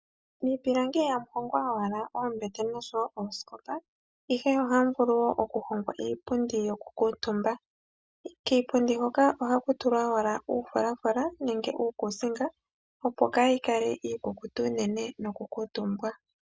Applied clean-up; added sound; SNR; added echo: none; none; none; none.